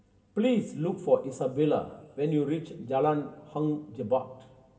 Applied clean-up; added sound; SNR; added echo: none; none; none; reverberation time 1.4 s.